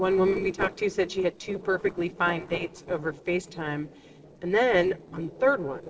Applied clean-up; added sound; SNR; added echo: neural separator model SepFormer DNS4.